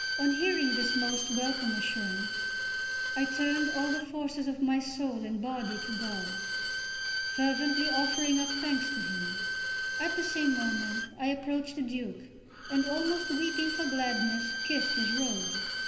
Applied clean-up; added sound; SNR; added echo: none; Bowed string instrument; 1 dB; reverberation time 2.4 s.